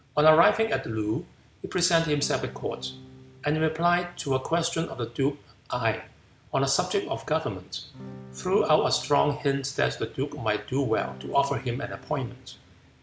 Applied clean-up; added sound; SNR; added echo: none; Acoustic guitar / Strum; 17 dB; none.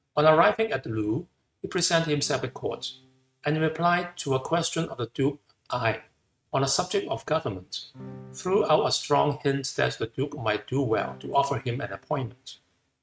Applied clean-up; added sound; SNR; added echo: neural mask model RNNoise.